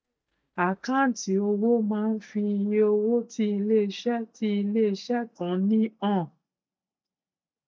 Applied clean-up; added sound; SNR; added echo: neural mask model DeepFilterNet 3.